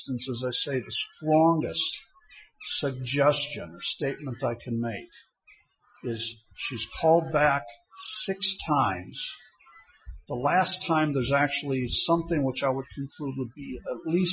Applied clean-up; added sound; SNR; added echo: classical method Wiener filter.